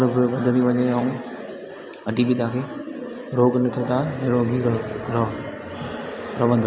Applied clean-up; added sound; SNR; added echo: none; none; none; none.